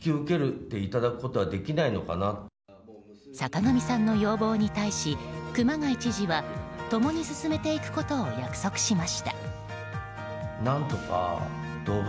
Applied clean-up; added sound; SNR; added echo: none; none; none; none.